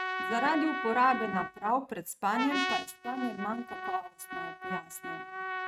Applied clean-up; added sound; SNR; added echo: neural mask model RNNoise.